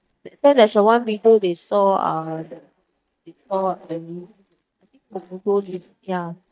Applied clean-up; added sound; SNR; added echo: neural mask model DeepFilterNet 3.